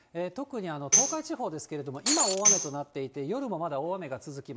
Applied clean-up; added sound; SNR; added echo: none; Tambourine + Shatter; -4 dB; none.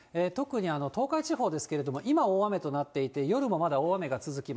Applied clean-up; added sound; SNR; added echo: none; none; none; none.